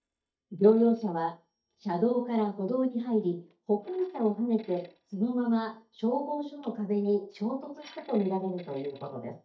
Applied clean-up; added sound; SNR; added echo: neural mask model DeepFilterNet 3.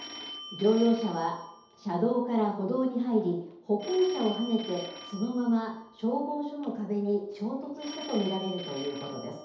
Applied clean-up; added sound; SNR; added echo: none; Telephone; 16 dB; reverberation time 2.2 s.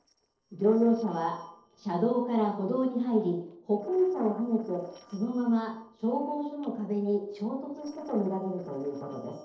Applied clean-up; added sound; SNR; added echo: neural separator model SepFormer DNS4.